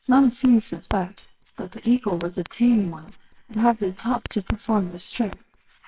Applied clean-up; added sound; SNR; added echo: neural separator model SepFormer WHAMR!.